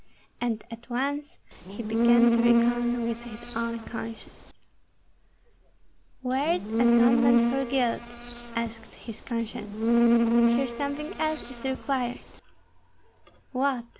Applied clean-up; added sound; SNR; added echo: none; Insect; -5 dB; none.